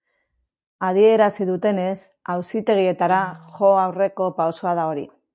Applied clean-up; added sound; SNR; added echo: neural mask model DeepFilterNet 3.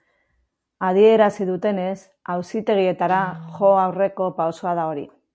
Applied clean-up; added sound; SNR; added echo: none; Guitar; 20 dB; none.